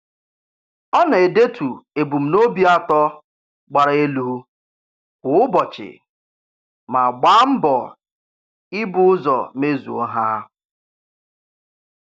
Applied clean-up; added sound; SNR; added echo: none; none; none; none.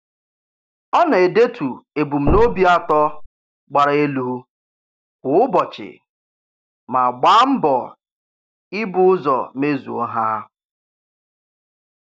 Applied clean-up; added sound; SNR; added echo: none; Thump, thud; 2 dB; none.